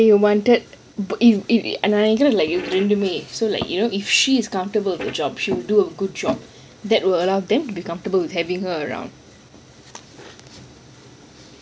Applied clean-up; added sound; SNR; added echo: none; none; none; none.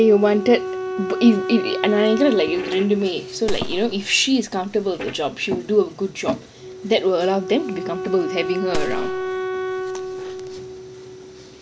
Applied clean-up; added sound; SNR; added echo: none; Wind instrument, woodwind instrument + Gunshot, gunfire; 7 dB; none.